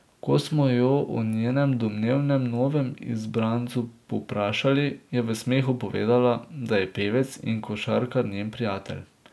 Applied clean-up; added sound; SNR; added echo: none; none; none; none.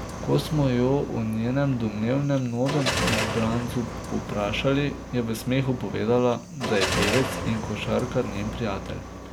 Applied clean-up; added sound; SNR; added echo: none; Car; 6 dB; none.